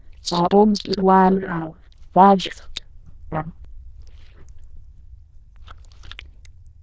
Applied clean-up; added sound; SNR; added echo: neural diffusion model UNIVERSE++.